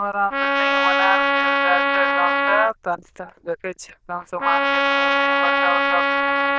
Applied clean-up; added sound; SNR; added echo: neural diffusion model UNIVERSE++.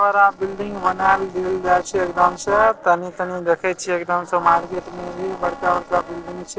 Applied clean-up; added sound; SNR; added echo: neural separator model SepFormer DNS4.